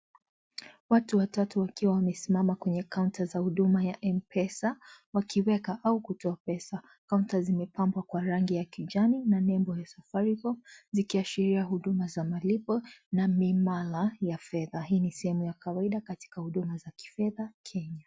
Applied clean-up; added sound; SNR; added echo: none; none; none; none.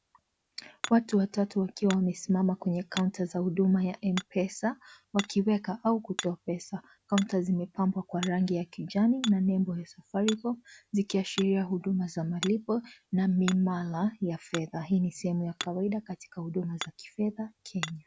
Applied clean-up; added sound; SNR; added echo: none; Hammer; 16 dB; none.